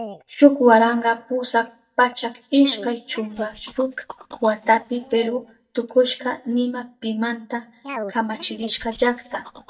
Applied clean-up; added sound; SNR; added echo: neural mask model DeepFilterNet 3.